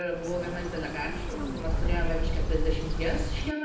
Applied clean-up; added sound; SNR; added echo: none; Bird; -4 dB; reverberation time 0.8 s.